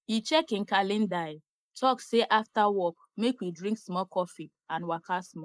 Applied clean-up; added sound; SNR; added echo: neural mask model Resemble Enhance denoiser.